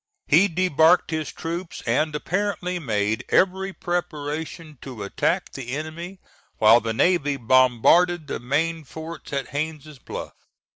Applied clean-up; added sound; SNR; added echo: none; none; none; none.